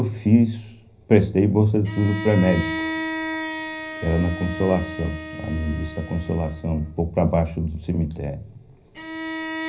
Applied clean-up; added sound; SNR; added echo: none; Bowed string instrument; 10 dB; reverberation time 0.4 s.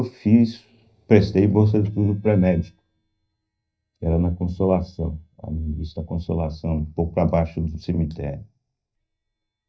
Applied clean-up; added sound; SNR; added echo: neural mask model DeepFilterNet 3.